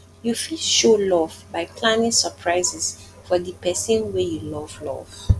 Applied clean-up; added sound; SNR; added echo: none; none; none; none.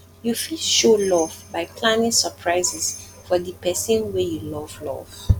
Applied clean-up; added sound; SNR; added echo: none; Bell; 16 dB; none.